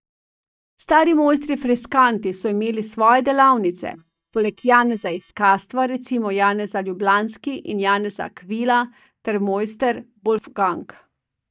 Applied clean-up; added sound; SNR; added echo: neural mask model DeepFilterNet 3.